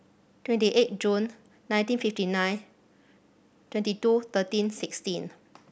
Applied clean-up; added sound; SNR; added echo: none; none; none; none.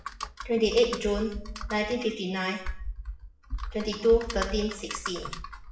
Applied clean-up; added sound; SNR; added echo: classical method WPE with log-MMSE.